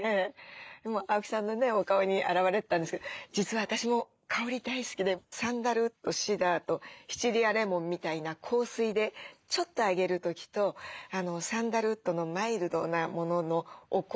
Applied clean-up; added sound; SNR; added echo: neural mask model Resemble Enhance denoiser.